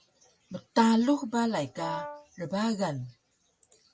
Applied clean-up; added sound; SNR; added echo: none; Brass instrument; 11 dB; none.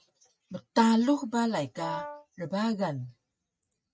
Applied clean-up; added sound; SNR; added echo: neural mask model RNNoise.